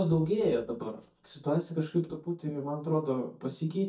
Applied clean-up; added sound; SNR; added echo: neural mask model DeepFilterNet 3.